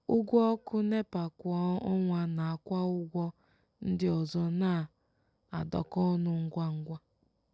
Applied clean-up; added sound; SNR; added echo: none; none; none; none.